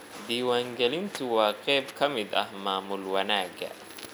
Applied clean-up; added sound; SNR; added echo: none; none; none; none.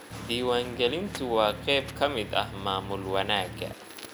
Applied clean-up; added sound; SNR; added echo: none; Engine; 12 dB; none.